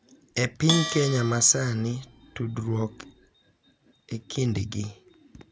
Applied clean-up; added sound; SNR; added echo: none; Bell; 8 dB; none.